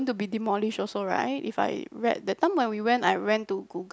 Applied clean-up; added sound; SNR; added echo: none; none; none; none.